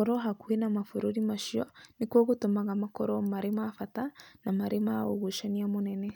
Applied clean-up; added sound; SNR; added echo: none; none; none; none.